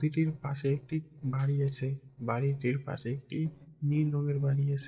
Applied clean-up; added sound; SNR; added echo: neural separator model SepFormer DNS4.